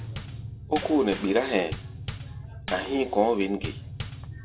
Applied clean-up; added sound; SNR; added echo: none; Bass drum / Snare drum / Drum kit; 9 dB; none.